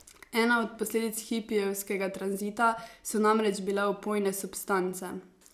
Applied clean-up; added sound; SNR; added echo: none; none; none; none.